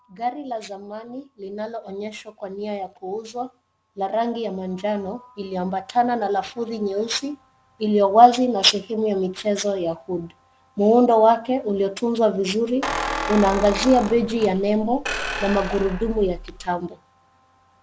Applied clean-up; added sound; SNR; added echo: none; Squeak; 7 dB; none.